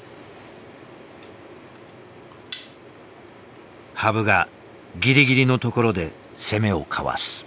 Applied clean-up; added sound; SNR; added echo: none; none; none; none.